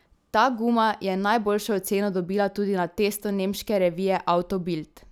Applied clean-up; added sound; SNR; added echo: none; none; none; none.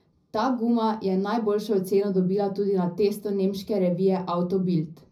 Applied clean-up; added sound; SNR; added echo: none; none; none; reverberation time 0.4 s.